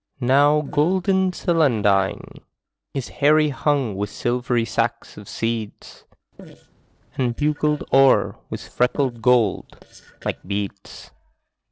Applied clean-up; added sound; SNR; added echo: neural separator model SepFormer DNS4.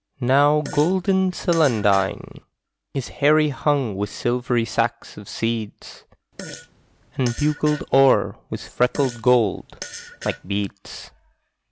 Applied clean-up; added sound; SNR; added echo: none; Fart; 16 dB; none.